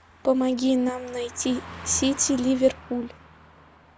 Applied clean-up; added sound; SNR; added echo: none; Car passing by; 17 dB; none.